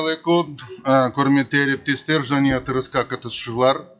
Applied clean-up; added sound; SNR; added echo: classical method WPE with log-MMSE.